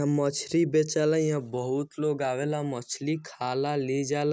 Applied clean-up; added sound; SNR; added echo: none; none; none; none.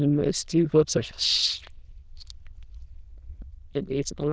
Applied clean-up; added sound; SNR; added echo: neural diffusion model UNIVERSE++.